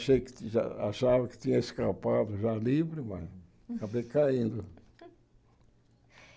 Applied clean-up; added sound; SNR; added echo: none; none; none; none.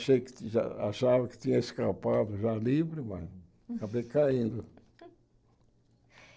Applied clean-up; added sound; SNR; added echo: neural separator model SepFormer DNS4.